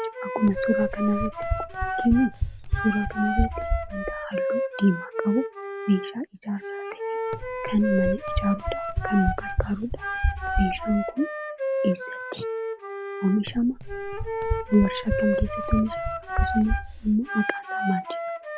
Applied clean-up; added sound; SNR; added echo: none; Wind instrument, woodwind instrument + Run; 1 dB; none.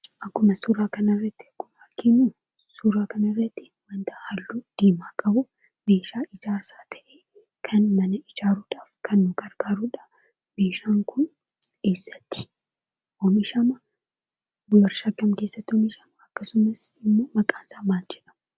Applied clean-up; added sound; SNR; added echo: none; none; none; none.